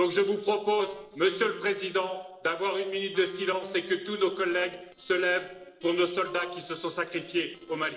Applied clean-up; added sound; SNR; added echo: neural separator model SepFormer DNS4.